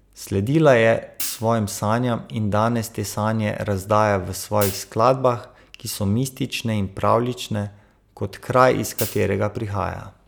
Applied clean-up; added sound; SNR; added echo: none; Hi-hat; 12 dB; none.